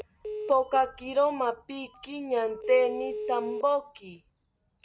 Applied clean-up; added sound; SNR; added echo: none; Telephone; 11 dB; none.